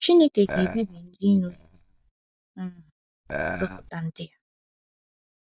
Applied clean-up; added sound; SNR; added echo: neural mask model DeepFilterNet 3.